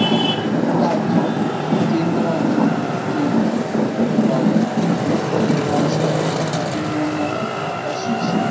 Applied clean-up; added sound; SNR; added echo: none; Traffic noise, roadway noise; 2 dB; reverberation time 0.5 s.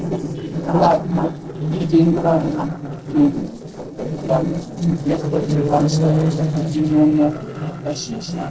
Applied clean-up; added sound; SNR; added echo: neural separator model SepFormer DNS4.